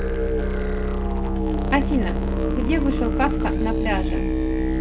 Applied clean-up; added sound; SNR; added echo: none; Musical instrument; 0 dB; reverberation time 1.0 s.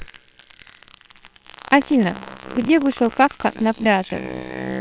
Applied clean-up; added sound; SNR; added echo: neural separator model SepFormer WHAMR!.